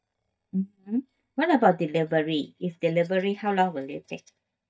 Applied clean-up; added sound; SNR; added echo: neural mask model DeepFilterNet 3.